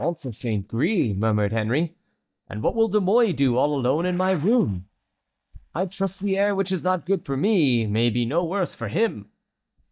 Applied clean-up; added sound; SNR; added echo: neural mask model DeepFilterNet 3.